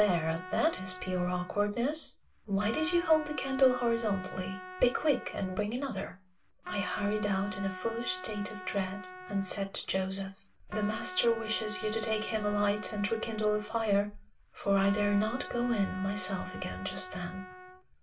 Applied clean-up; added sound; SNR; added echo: none; Trumpet; 13 dB; reverberation time 0.2 s.